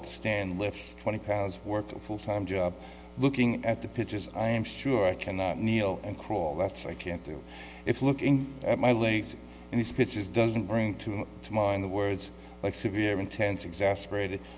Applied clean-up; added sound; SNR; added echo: none; none; none; none.